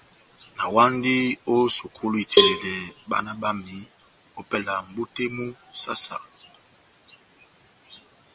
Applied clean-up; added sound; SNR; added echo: none; Cowbell; -3 dB; none.